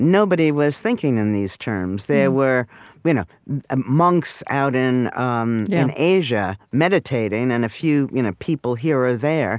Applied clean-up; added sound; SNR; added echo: none; none; none; none.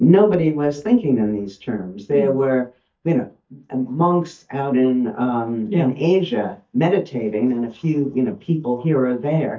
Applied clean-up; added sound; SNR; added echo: neural mask model DeepFilterNet 3.